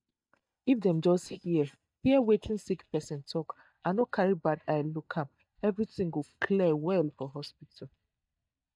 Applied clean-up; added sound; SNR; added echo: neural mask model DeepFilterNet 3.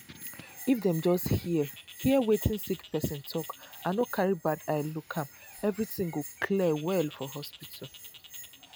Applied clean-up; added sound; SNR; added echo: none; Bird + Bell; 16 dB; none.